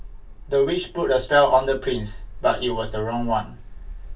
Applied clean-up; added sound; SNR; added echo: none; Engine; 13 dB; reverberation time 0.2 s.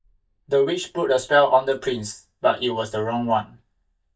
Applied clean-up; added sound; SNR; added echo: neural mask model DeepFilterNet 3.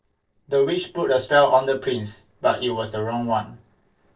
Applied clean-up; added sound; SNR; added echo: neural separator model SepFormer DNS4.